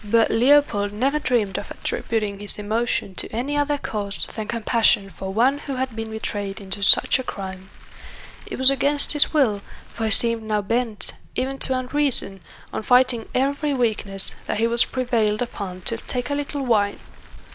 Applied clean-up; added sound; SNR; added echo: none; Car; 15 dB; none.